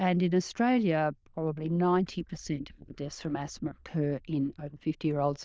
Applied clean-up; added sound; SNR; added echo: neural diffusion model UNIVERSE++.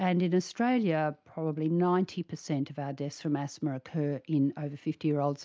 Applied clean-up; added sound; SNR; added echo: none; none; none; none.